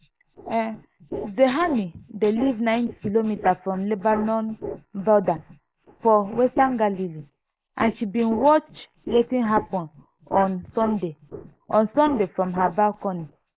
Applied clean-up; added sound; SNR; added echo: neural mask model Resemble Enhance denoiser.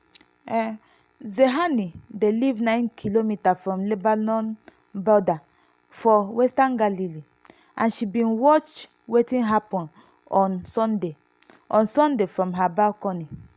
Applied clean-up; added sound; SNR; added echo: none; none; none; none.